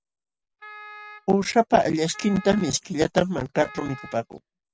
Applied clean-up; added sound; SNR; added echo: none; Wind instrument, woodwind instrument; 20 dB; none.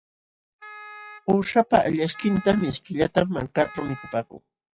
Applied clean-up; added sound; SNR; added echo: classical method log-MMSE.